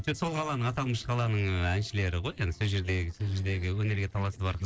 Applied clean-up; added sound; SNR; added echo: neural separator model SepFormer DNS4.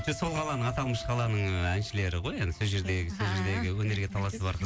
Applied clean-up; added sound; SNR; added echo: none; Guitar; 17 dB; none.